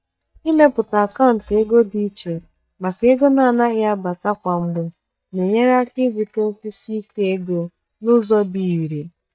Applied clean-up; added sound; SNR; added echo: neural mask model DeepFilterNet 3.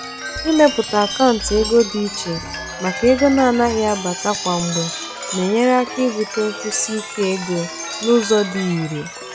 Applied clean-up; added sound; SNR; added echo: none; Chime; 9 dB; none.